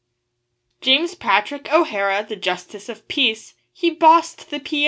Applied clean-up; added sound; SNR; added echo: none; none; none; none.